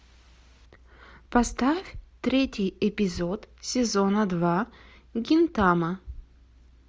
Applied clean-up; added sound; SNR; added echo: none; none; none; none.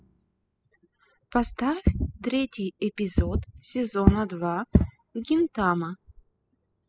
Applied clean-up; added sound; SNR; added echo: classical method spectral subtraction.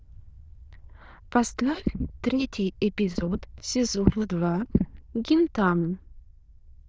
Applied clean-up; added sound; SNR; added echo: neural diffusion model UNIVERSE++.